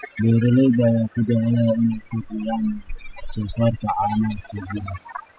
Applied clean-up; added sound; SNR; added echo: classical method spectral subtraction.